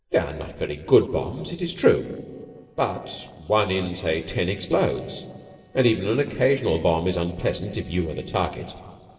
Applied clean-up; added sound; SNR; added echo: neural separator model SepFormer DNS4.